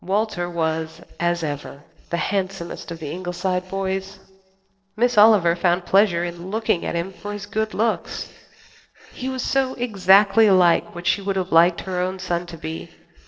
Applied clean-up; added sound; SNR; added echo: neural separator model SepFormer DNS4.